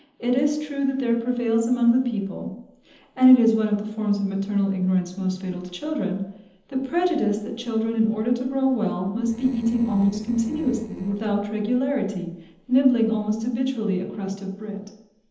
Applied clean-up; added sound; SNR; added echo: neural separator model SepFormer DNS4.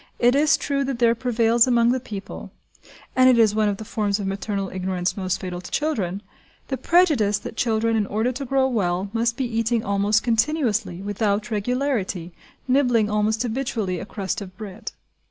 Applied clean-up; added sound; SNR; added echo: none; none; none; none.